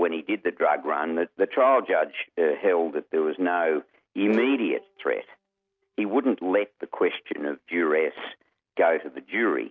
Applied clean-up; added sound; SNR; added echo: neural mask model RNNoise.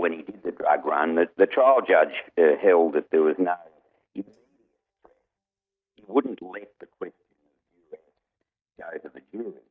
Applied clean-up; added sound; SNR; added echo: neural mask model DeepFilterNet 3.